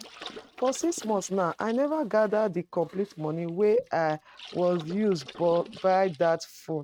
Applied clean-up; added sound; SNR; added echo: neural mask model RNNoise.